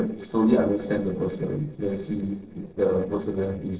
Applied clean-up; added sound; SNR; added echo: neural separator model SepFormer DNS4.